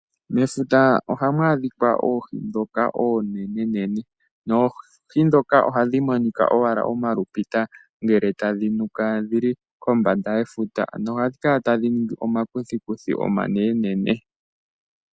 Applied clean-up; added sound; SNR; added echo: none; none; none; none.